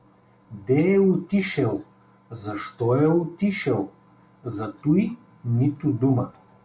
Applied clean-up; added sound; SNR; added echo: none; none; none; none.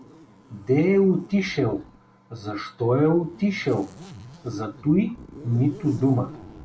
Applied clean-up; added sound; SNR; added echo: none; Zipper (clothing); 20 dB; none.